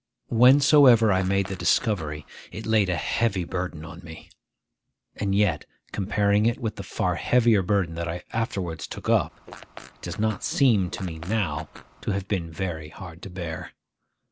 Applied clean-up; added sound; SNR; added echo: none; Fart; 19 dB; none.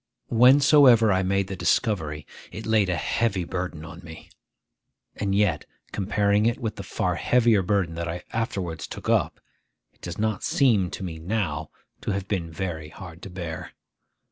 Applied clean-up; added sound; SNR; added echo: none; none; none; none.